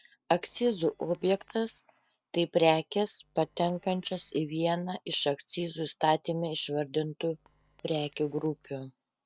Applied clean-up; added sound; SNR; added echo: neural separator model SepFormer DNS4.